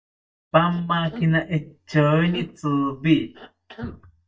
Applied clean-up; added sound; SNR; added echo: neural mask model DeepFilterNet 3.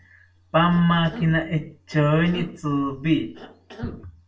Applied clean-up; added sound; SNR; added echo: none; Cough; 17 dB; reverberation time 0.3 s.